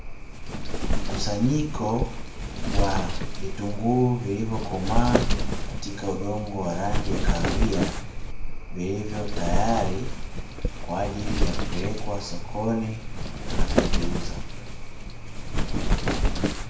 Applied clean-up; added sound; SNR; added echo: none; Wind; -5 dB; reverberation time 0.6 s.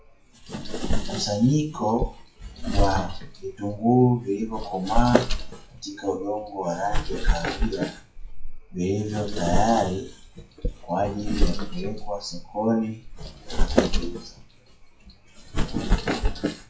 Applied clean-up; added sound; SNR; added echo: classical method WPE with log-MMSE.